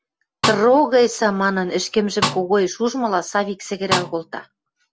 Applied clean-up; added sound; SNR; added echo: none; Snare drum; 6 dB; none.